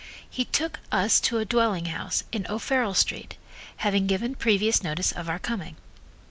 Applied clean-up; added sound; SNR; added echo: none; none; none; none.